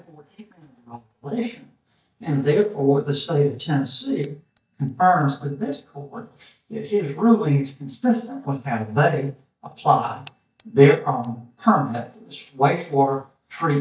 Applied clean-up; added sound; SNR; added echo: neural mask model DeepFilterNet 3.